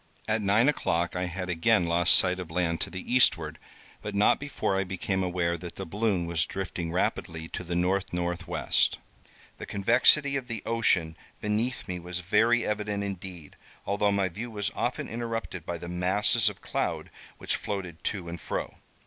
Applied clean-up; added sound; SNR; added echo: none; none; none; none.